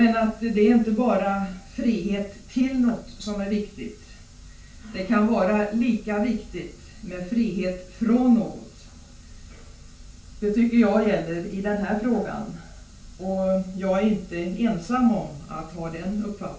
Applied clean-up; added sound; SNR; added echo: none; none; none; reverberation time 0.3 s.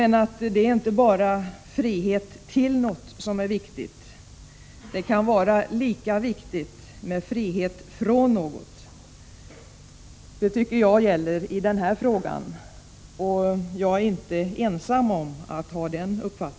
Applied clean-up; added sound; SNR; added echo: none; none; none; none.